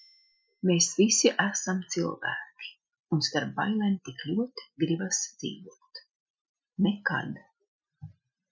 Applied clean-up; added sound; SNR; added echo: classical method spectral subtraction.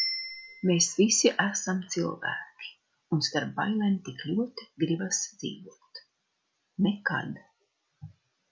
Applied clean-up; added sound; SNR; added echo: none; Bicycle bell; 15 dB; none.